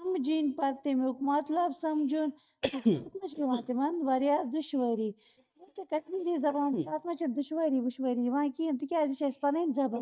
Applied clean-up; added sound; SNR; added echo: neural mask model DeepFilterNet 3.